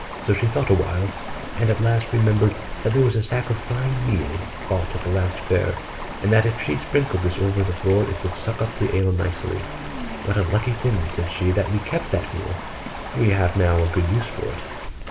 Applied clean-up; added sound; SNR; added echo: none; Chewing, mastication + Stream; 10 dB; none.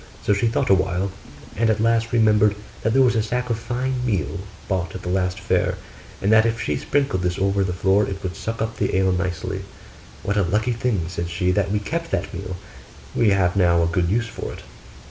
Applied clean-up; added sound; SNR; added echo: none; none; none; none.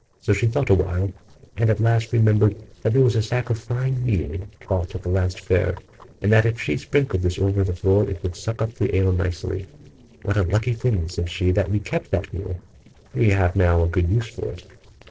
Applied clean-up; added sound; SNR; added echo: neural separator model SepFormer DNS4.